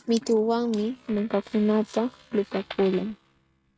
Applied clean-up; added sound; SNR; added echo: neural mask model RNNoise.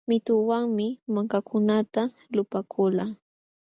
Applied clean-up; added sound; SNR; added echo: none; none; none; none.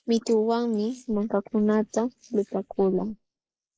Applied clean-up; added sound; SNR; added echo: neural mask model Resemble Enhance denoiser.